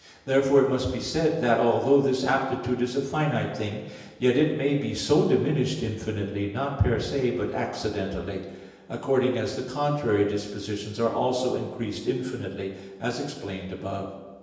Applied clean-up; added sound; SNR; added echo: none; none; none; reverberation time 1.0 s.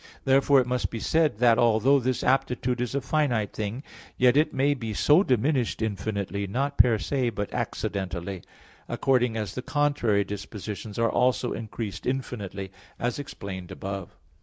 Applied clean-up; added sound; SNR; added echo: none; none; none; none.